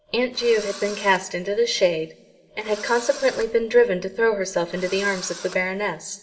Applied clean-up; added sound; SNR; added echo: none; Engine / Drill; 17 dB; reverberation time 1.4 s.